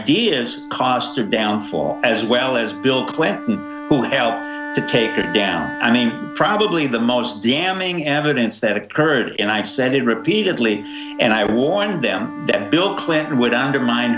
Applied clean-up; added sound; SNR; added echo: none; Wind instrument, woodwind instrument; 12 dB; none.